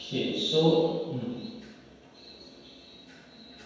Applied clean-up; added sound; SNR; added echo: none; none; none; reverberation time 1.2 s.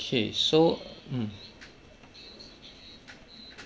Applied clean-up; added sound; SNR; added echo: none; none; none; none.